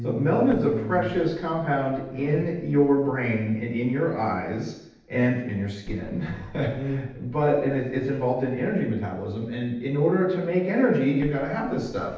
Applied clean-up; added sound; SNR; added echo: neural separator model SepFormer DNS4.